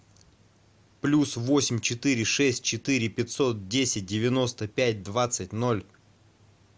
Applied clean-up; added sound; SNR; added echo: none; none; none; none.